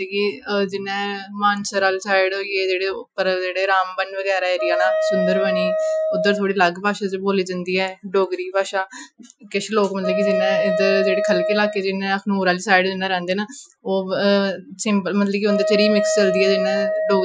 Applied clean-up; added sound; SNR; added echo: classical method Wiener filter.